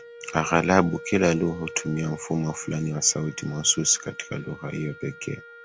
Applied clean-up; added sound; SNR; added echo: none; Wind instrument, woodwind instrument; 17 dB; none.